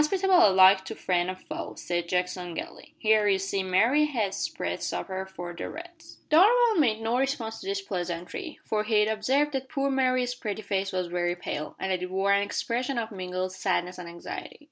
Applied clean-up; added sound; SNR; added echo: none; none; none; none.